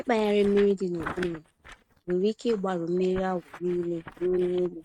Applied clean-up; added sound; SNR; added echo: neural mask model RNNoise.